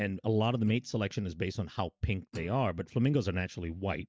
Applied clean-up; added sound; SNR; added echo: neural mask model DeepFilterNet 3.